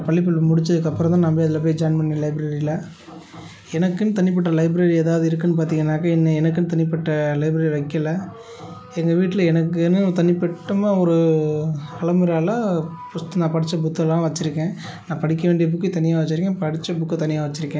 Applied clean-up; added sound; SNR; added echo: none; none; none; none.